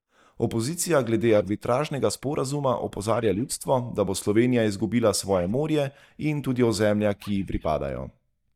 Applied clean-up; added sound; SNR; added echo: neural mask model DeepFilterNet 3.